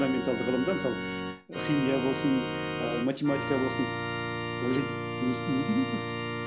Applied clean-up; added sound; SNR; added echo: none; Organ; 3 dB; none.